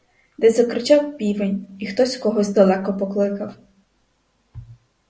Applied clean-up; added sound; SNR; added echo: none; none; none; none.